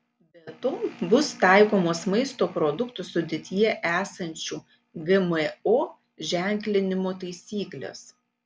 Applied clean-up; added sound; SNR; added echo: none; none; none; none.